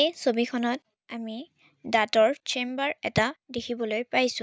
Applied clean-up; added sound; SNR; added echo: none; none; none; none.